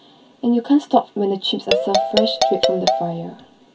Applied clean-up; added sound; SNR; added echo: none; Marimba, xylophone; -1 dB; reverberation time 0.2 s.